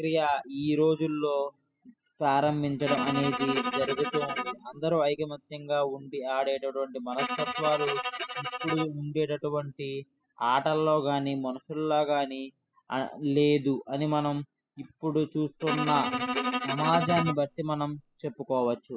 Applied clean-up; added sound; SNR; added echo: classical method spectral subtraction.